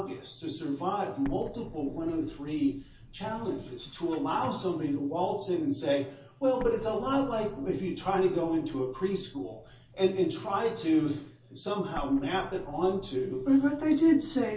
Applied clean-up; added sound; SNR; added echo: none; Explosion; 20 dB; reverberation time 0.2 s.